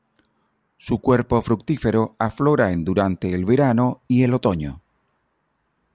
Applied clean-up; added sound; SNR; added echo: none; none; none; none.